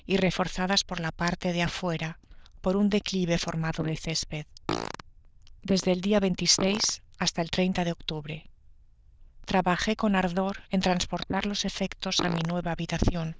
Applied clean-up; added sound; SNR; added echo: neural diffusion model UNIVERSE++.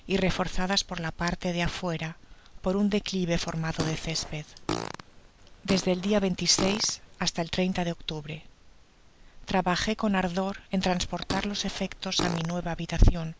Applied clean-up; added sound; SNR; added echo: none; Fart; 9 dB; none.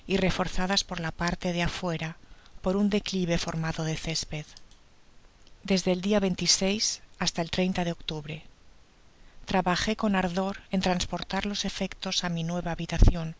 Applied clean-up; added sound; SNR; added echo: none; none; none; none.